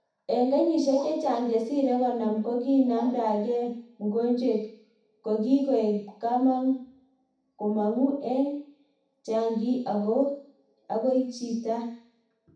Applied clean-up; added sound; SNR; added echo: none; none; none; reverberation time 0.7 s.